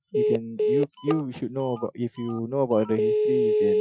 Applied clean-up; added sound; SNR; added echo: classical method Wiener filter.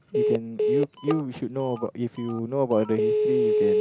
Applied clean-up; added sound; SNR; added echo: none; Telephone; -2 dB; none.